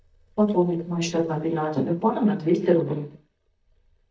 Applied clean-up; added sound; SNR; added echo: neural mask model DeepFilterNet 3.